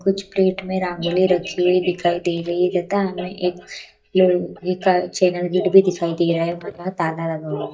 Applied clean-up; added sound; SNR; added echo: neural mask model DeepFilterNet 3.